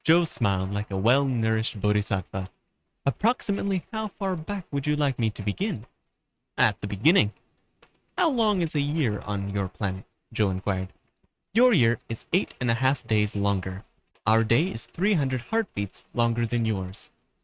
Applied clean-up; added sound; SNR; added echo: neural mask model RNNoise.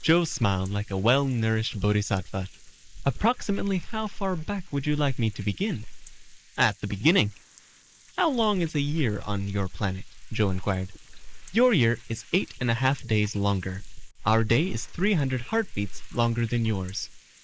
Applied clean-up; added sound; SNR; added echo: neural mask model Resemble Enhance denoiser.